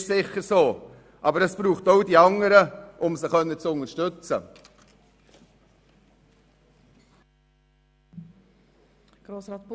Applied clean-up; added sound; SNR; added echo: none; none; none; none.